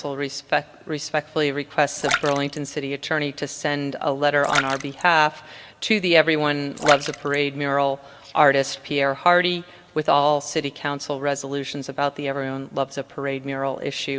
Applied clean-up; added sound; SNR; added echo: none; Splash, splatter; 9 dB; none.